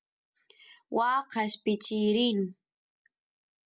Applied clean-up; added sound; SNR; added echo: none; none; none; none.